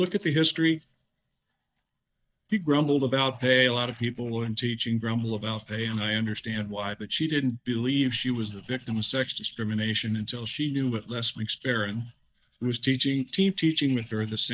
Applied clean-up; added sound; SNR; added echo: neural mask model DeepFilterNet 3.